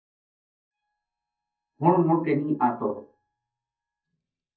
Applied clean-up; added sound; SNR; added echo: neural mask model DeepFilterNet 3.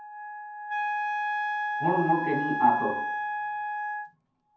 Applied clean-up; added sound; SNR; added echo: none; Wind instrument, woodwind instrument; 0 dB; reverberation time 0.5 s.